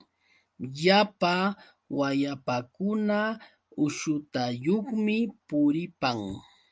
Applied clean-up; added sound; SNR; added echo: none; none; none; none.